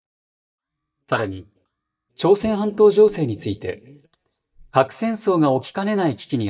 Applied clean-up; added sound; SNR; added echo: neural mask model DeepFilterNet 3.